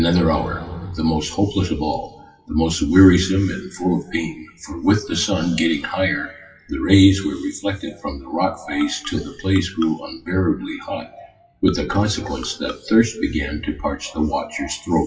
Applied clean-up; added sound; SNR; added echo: classical method WPE with log-MMSE.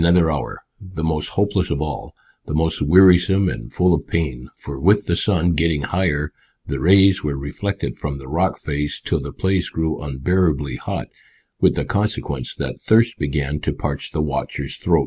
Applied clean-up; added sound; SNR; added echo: none; none; none; none.